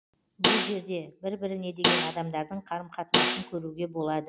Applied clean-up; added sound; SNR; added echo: none; Snare drum; -4 dB; none.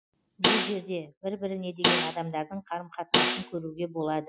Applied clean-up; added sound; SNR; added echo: classical method Wiener filter.